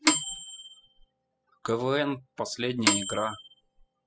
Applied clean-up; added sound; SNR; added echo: classical method spectral subtraction.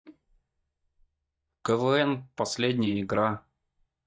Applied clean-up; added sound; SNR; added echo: neural mask model DeepFilterNet 3.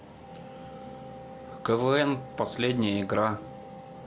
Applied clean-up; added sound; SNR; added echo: none; none; none; none.